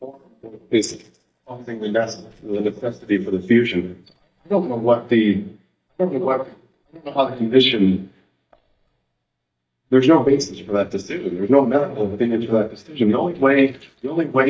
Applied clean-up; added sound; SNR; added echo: neural mask model DeepFilterNet 3.